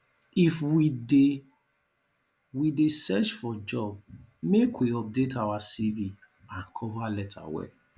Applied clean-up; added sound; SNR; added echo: none; none; none; none.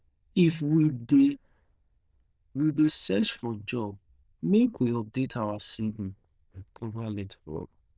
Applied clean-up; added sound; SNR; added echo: neural diffusion model UNIVERSE++.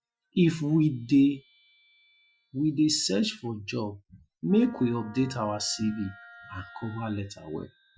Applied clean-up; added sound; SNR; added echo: classical method Wiener filter.